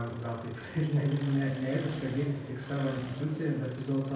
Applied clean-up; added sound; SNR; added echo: none; Engine; 15 dB; reverberation time 0.9 s.